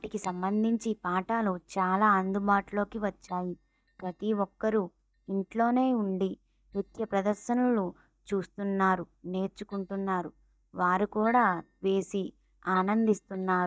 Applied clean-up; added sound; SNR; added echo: neural mask model DeepFilterNet 3.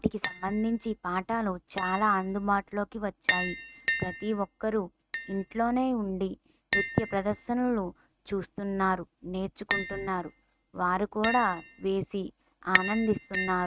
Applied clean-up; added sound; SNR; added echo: neural mask model RNNoise.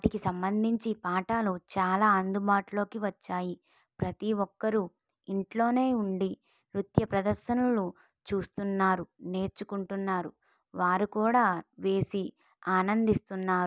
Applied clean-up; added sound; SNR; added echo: none; none; none; none.